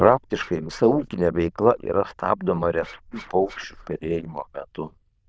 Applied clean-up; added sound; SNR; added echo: neural diffusion model UNIVERSE++.